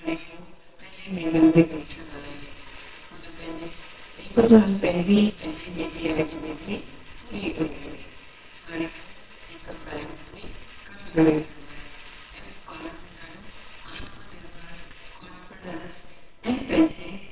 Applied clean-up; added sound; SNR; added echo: neural separator model SepFormer WHAMR!.